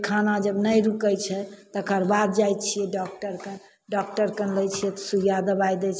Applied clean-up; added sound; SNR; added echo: none; none; none; none.